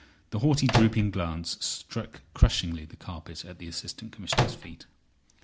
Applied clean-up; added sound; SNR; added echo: none; Microwave oven; -1 dB; none.